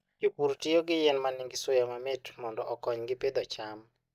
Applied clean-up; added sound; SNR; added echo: neural mask model DeepFilterNet 3.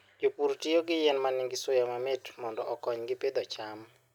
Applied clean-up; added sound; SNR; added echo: none; none; none; none.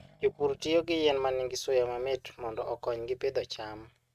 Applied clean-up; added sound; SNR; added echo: neural mask model RNNoise.